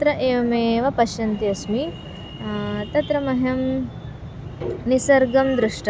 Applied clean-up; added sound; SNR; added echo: none; none; none; none.